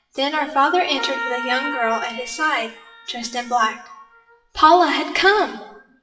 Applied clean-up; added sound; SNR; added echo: classical method WPE with log-MMSE.